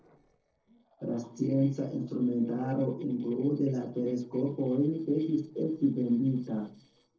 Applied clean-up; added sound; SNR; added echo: neural separator model SepFormer DNS4.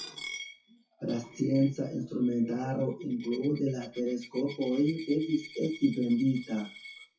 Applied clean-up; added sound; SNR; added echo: classical method WPE with log-MMSE.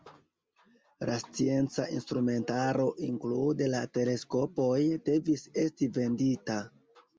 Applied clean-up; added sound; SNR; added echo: none; none; none; none.